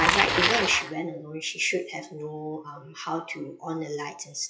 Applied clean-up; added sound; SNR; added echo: classical method WPE with log-MMSE.